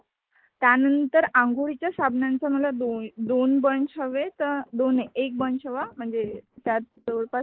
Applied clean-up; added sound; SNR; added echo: neural mask model Resemble Enhance denoiser.